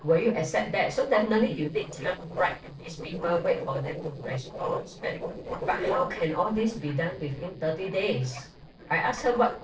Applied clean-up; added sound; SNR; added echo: neural separator model SepFormer DNS4.